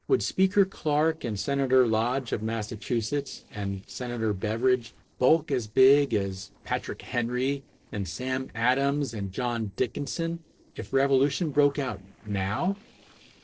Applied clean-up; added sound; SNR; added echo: neural separator model SepFormer DNS4.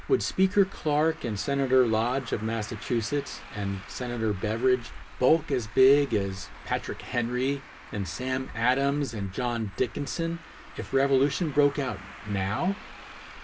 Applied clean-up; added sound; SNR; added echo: none; Traffic noise, roadway noise; 16 dB; reverberation time 0.3 s.